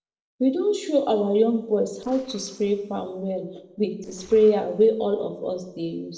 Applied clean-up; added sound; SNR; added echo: neural separator model SepFormer DNS4.